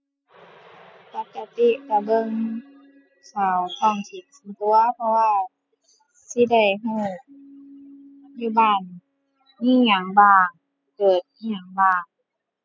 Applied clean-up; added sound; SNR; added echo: classical method spectral subtraction.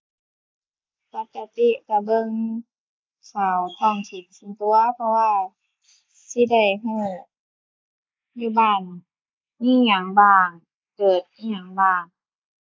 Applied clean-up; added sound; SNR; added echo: neural mask model Resemble Enhance denoiser.